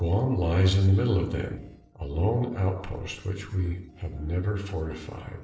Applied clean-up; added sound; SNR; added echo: neural separator model SepFormer DNS4.